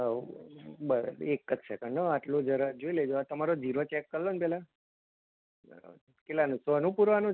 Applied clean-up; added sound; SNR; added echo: none; none; none; none.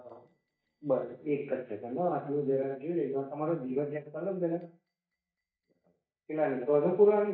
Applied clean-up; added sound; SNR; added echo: neural mask model DeepFilterNet 3.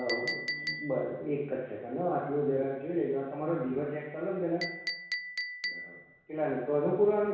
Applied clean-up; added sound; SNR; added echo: none; Chink, clink; 9 dB; reverberation time 1.1 s.